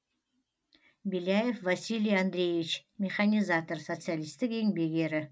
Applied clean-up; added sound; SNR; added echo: none; none; none; none.